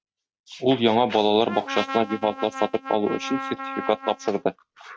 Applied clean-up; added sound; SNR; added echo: neural mask model RNNoise.